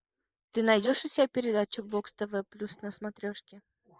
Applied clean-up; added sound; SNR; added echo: neural mask model Resemble Enhance denoiser.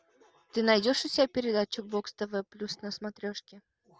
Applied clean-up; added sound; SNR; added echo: none; none; none; none.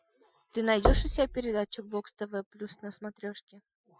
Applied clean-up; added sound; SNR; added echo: classical method Wiener filter.